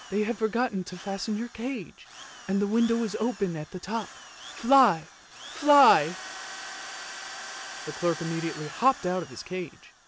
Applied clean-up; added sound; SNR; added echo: none; Drill; 15 dB; none.